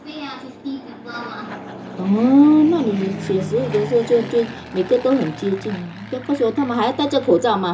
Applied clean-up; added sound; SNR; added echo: none; Fixed-wing aircraft, airplane; 13 dB; reverberation time 0.2 s.